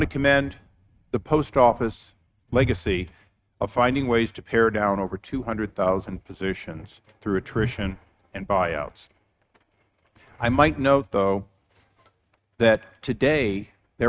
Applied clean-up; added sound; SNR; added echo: neural mask model RNNoise.